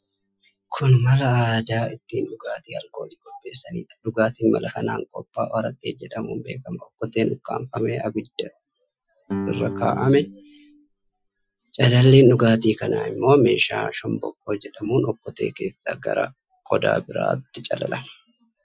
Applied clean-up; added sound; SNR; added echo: classical method Wiener filter.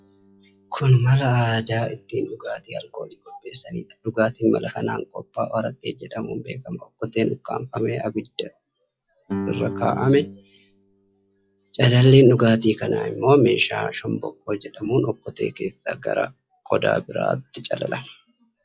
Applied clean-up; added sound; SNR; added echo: classical method log-MMSE.